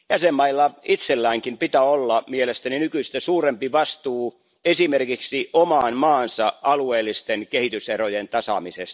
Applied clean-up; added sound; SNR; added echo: none; none; none; none.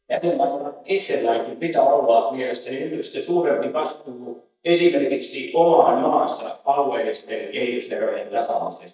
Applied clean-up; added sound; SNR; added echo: neural mask model DeepFilterNet 3.